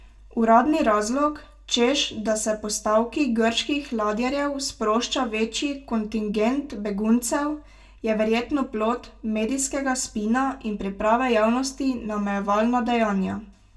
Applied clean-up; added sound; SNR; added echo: none; none; none; reverberation time 0.2 s.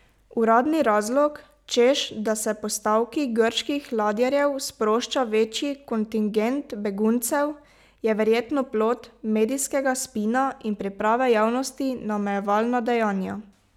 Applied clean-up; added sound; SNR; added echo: none; none; none; none.